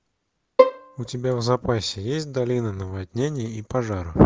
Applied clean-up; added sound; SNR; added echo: none; Bowed string instrument; 0 dB; none.